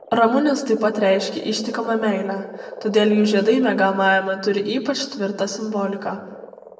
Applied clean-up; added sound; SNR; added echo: none; Frog; 16 dB; reverberation time 0.7 s.